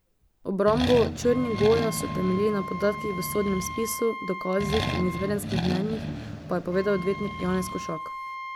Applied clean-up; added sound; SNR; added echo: none; Accelerating, revving, vroom + Wind instrument, woodwind instrument; 6 dB; none.